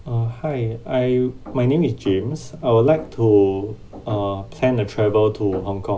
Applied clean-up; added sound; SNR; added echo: none; none; none; none.